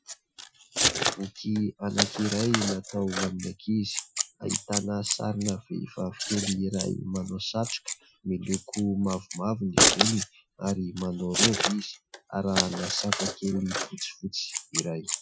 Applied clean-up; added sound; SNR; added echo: classical method Wiener filter.